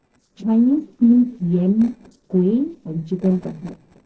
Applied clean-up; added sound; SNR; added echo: neural separator model SepFormer DNS4.